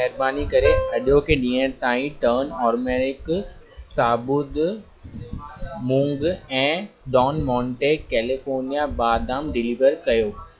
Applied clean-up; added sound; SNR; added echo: classical method log-MMSE.